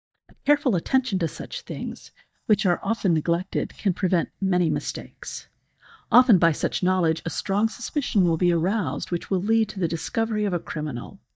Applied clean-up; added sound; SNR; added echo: neural mask model DeepFilterNet 3.